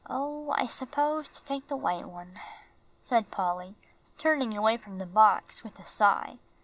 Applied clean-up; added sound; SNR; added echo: none; none; none; none.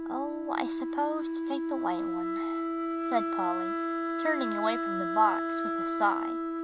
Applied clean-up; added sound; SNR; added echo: none; Wind instrument, woodwind instrument; -1 dB; none.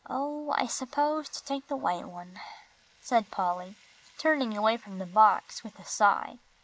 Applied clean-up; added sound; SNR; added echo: neural mask model Resemble Enhance denoiser.